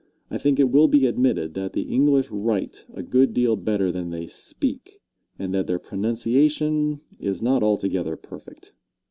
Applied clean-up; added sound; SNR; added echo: none; none; none; none.